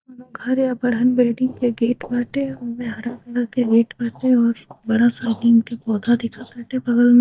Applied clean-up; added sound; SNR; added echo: neural mask model DeepFilterNet 3.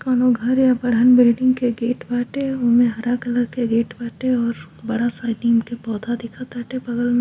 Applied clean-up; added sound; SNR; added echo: none; none; none; none.